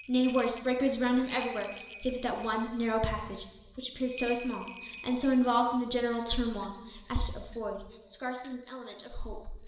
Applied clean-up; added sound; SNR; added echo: none; Bell; 16 dB; reverberation time 1.3 s.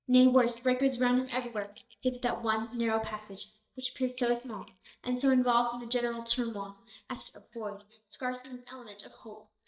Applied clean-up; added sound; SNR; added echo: neural mask model DeepFilterNet 3.